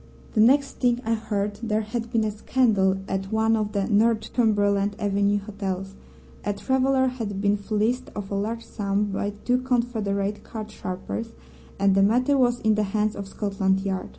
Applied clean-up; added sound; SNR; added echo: none; none; none; none.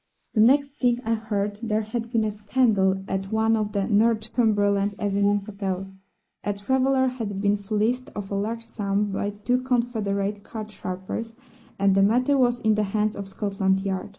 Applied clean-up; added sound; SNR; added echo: neural mask model Resemble Enhance denoiser.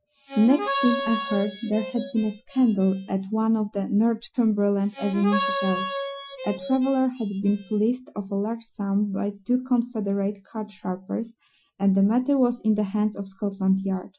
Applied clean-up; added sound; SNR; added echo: classical method Wiener filter.